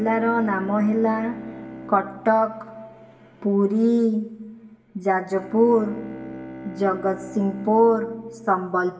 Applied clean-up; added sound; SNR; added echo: none; Bowed string instrument; 16 dB; reverberation time 0.7 s.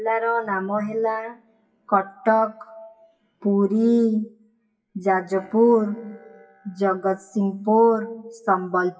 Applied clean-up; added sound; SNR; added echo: classical method WPE with log-MMSE.